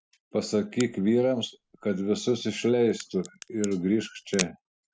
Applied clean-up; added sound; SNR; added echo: none; Crack; 15 dB; none.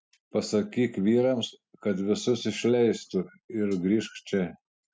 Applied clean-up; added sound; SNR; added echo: none; none; none; none.